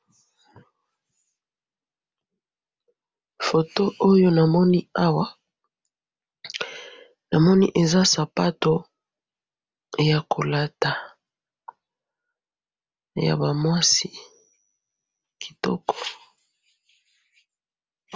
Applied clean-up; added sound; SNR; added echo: none; none; none; none.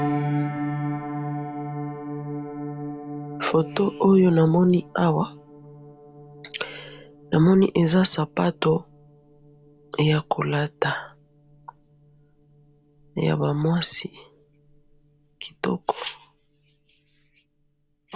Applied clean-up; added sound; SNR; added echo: none; Piano; 10 dB; none.